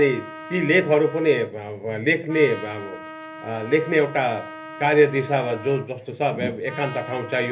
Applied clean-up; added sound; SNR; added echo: none; Trumpet; 15 dB; reverberation time 0.3 s.